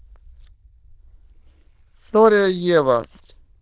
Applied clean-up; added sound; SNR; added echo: neural diffusion model UNIVERSE++.